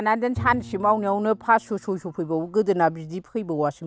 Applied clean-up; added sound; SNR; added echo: none; Bowed string instrument; 16 dB; none.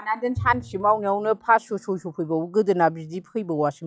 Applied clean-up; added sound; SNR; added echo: classical method log-MMSE.